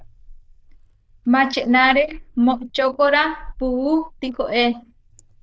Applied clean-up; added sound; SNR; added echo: neural diffusion model UNIVERSE++.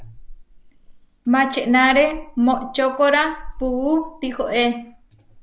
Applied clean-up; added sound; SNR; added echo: none; Meow / Purr; 17 dB; none.